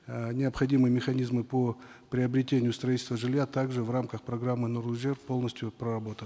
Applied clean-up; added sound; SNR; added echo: none; none; none; none.